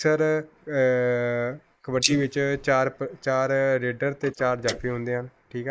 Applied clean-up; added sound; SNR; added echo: neural mask model Resemble Enhance denoiser.